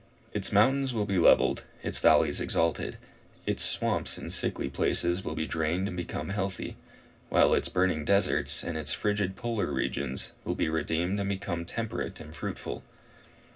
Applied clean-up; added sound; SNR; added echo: none; none; none; reverberation time 0.4 s.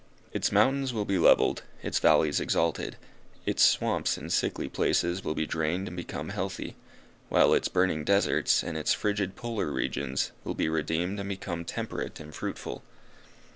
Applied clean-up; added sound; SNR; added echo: none; none; none; none.